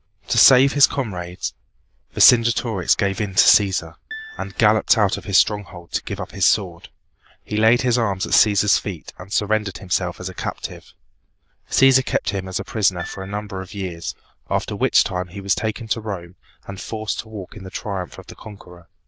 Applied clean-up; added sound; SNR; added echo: neural diffusion model UNIVERSE++.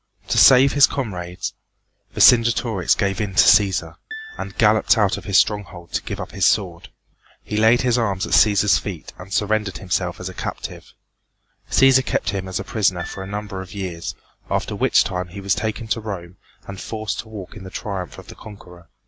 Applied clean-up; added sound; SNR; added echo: none; Piano; 16 dB; none.